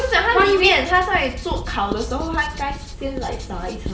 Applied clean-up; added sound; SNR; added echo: none; Writing; 13 dB; reverberation time 0.7 s.